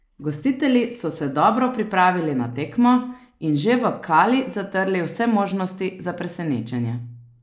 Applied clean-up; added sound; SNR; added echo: neural mask model Resemble Enhance denoiser.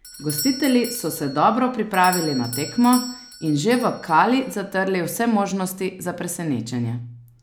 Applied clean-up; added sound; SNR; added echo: none; Doorbell; 15 dB; none.